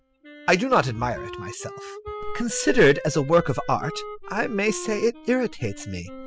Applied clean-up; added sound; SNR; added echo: classical method spectral subtraction.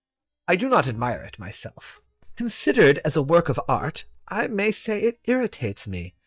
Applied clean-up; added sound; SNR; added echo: neural mask model DeepFilterNet 3.